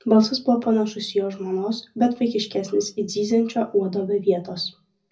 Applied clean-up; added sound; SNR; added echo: none; none; none; reverberation time 0.4 s.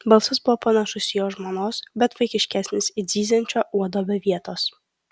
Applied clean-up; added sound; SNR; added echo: none; none; none; none.